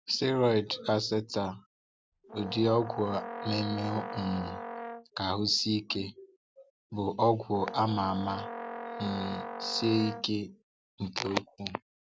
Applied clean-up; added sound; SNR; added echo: none; Brass instrument; 9 dB; none.